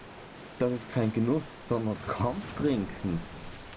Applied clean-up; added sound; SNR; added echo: none; Waves, surf; 12 dB; none.